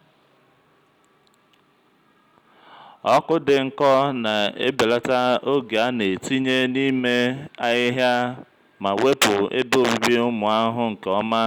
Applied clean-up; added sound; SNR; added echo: none; none; none; none.